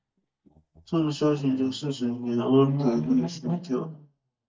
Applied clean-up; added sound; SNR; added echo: neural mask model DeepFilterNet 3.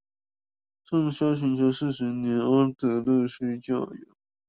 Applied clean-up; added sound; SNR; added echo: none; none; none; none.